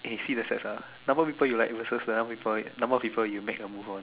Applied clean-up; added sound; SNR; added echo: none; none; none; none.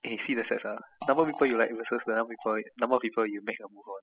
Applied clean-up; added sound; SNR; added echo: classical method spectral subtraction.